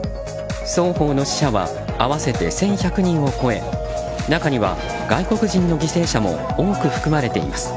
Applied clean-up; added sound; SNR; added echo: none; Bell; 14 dB; none.